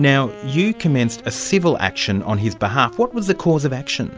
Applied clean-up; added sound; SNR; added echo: none; Wind instrument, woodwind instrument; 19 dB; none.